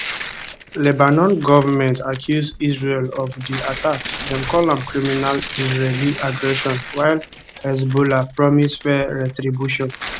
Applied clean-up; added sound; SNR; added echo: none; Tearing; 13 dB; none.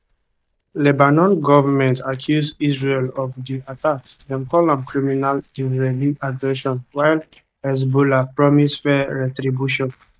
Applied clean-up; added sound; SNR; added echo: neural mask model DeepFilterNet 3.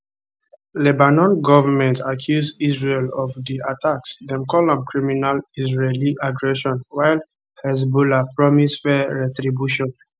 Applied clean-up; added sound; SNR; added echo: none; none; none; none.